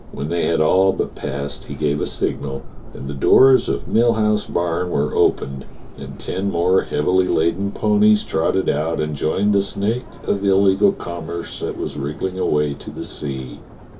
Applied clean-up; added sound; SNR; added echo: none; Subway, metro, underground; 14 dB; reverberation time 0.1 s.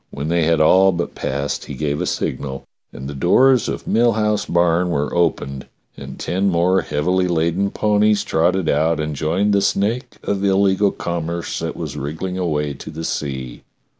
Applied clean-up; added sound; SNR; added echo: none; none; none; none.